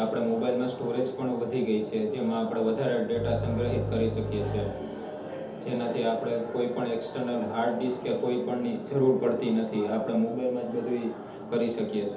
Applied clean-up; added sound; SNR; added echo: none; Bowed string instrument; 5 dB; reverberation time 0.6 s.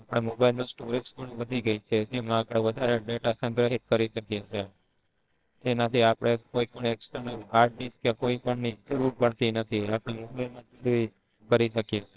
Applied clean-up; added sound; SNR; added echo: neural separator model SepFormer WHAMR!.